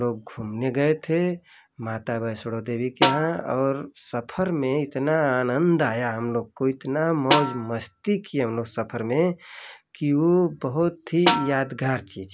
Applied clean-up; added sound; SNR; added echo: none; Snare drum; 1 dB; none.